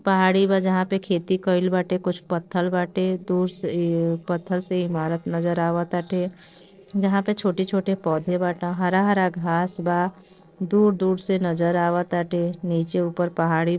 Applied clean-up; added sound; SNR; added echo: neural separator model SepFormer DNS4.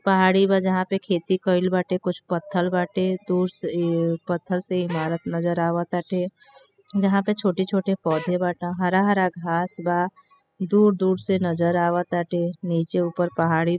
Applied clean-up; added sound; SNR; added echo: classical method spectral subtraction.